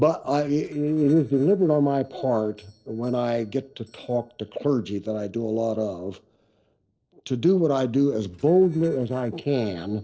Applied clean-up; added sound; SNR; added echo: neural separator model SepFormer DNS4.